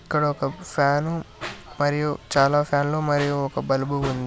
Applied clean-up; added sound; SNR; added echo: none; none; none; none.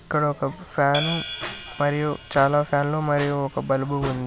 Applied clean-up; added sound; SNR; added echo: none; Hi-hat; 10 dB; none.